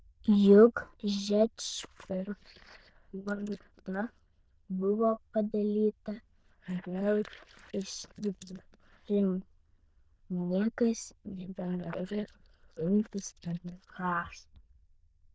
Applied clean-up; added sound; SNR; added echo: neural diffusion model UNIVERSE++.